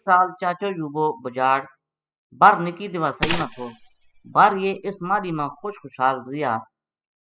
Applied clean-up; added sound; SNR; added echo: classical method spectral subtraction.